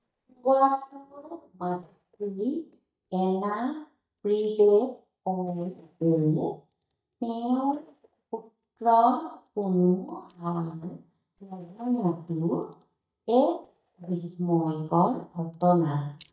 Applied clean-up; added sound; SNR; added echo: neural mask model DeepFilterNet 3.